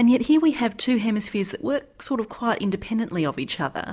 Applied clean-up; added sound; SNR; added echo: none; none; none; none.